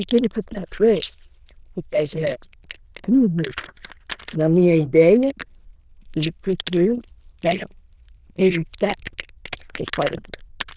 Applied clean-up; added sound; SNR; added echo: neural diffusion model UNIVERSE++.